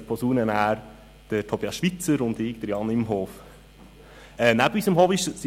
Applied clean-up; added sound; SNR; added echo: none; none; none; none.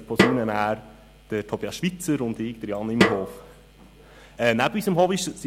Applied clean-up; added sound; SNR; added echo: none; Snare drum; 1 dB; none.